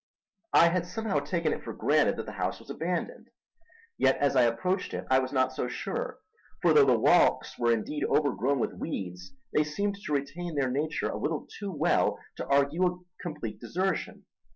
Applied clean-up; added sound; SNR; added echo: none; none; none; none.